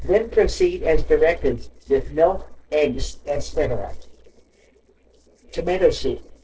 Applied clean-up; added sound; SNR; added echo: neural separator model SepFormer DNS4.